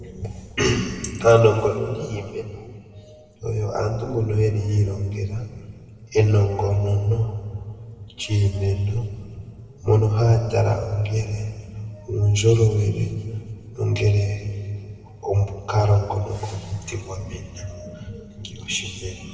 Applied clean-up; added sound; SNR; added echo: none; none; none; reverberation time 2.0 s.